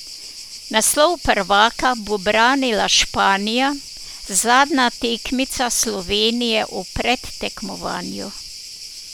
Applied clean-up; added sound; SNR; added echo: none; Cricket; 15 dB; none.